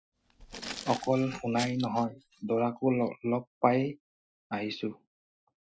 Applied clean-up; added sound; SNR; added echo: classical method Wiener filter.